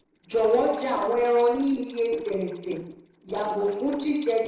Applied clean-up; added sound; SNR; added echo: neural separator model SepFormer DNS4.